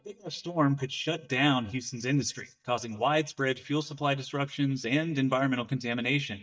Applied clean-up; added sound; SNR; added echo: neural mask model DeepFilterNet 3.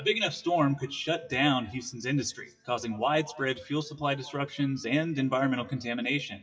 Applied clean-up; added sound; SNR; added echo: classical method WPE with log-MMSE.